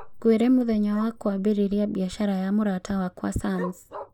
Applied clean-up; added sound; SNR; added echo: neural mask model Resemble Enhance denoiser.